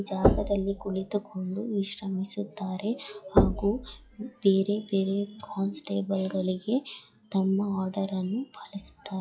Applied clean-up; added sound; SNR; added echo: classical method log-MMSE.